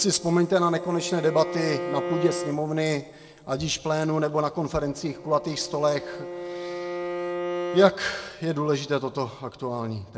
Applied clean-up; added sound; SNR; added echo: none; Bowed string instrument; 9 dB; reverberation time 1.4 s.